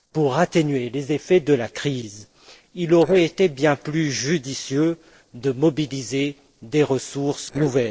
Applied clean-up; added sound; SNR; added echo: neural separator model SepFormer DNS4.